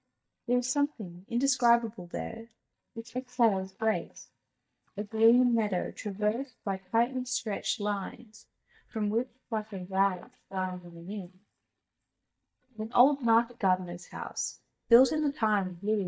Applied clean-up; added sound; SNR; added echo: neural mask model DeepFilterNet 3.